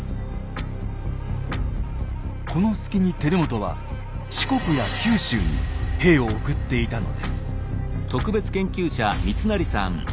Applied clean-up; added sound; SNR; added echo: none; none; none; none.